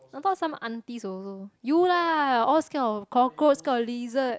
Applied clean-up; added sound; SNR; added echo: none; none; none; none.